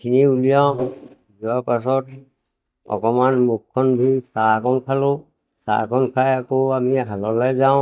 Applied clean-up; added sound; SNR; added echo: neural mask model DeepFilterNet 3.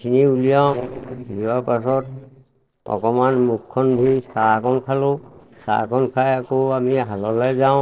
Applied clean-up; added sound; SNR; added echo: neural separator model SepFormer DNS4.